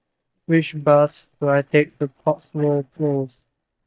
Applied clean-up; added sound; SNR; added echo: neural mask model DeepFilterNet 3.